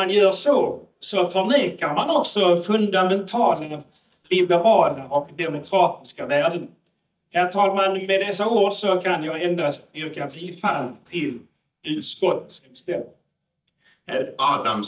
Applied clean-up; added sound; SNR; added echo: neural mask model DeepFilterNet 3.